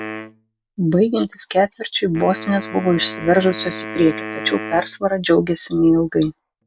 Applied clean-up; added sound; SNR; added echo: none; Wind instrument, woodwind instrument; 14 dB; none.